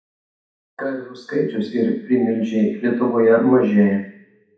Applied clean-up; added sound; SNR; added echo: none; none; none; reverberation time 0.6 s.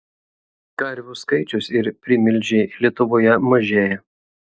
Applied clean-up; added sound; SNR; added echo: none; none; none; none.